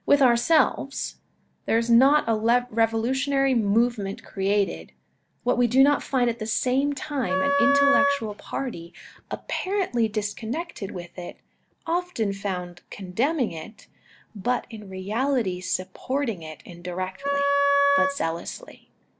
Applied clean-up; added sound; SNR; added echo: none; Wind instrument, woodwind instrument; -2 dB; none.